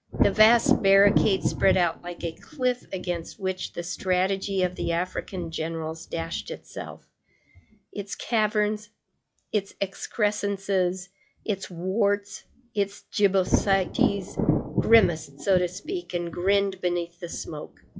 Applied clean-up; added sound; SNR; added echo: classical method log-MMSE.